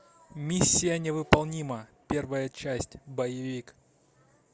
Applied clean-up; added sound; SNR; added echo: none; none; none; none.